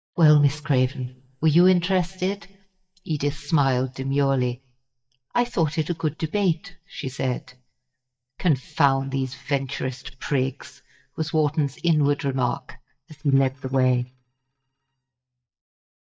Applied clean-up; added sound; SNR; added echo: neural mask model DeepFilterNet 3.